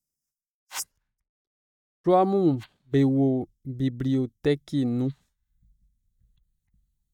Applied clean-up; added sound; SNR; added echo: neural mask model DeepFilterNet 3.